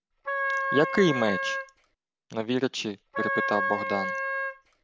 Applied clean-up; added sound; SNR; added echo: none; Wind instrument, woodwind instrument; 1 dB; none.